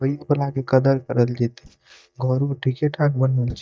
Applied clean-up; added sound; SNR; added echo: neural mask model DeepFilterNet 3.